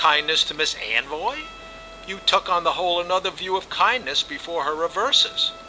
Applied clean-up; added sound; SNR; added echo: none; Bowed string instrument + Water; 19 dB; none.